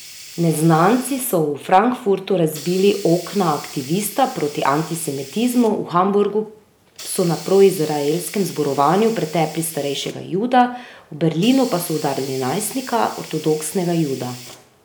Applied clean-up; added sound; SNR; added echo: none; Hiss; 18 dB; none.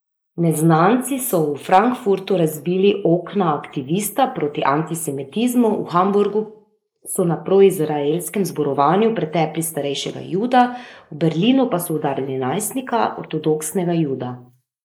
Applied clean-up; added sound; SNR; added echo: neural mask model Resemble Enhance denoiser.